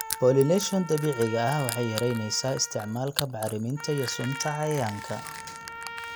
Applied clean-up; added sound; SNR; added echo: none; Crushing + Trumpet; 10 dB; none.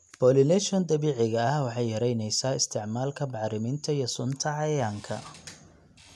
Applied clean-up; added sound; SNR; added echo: none; none; none; none.